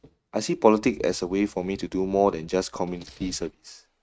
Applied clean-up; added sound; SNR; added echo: neural mask model RNNoise.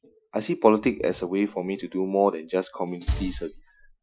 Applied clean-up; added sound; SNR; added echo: classical method Wiener filter.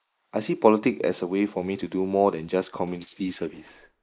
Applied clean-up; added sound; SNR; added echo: neural mask model Resemble Enhance denoiser.